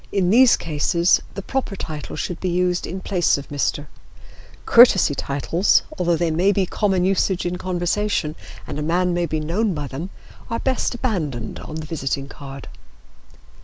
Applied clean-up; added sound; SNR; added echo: none; none; none; none.